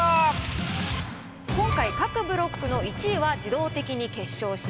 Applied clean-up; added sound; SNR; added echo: none; Cricket / Waves, surf; 14 dB; none.